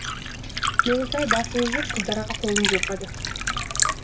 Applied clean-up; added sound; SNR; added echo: none; Liquid; -2 dB; reverberation time 0.2 s.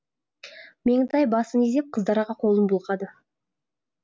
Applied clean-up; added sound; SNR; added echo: none; none; none; none.